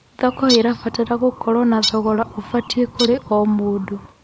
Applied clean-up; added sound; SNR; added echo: none; Bird; 10 dB; none.